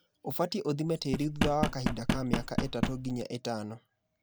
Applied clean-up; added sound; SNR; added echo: none; Knock; -1 dB; none.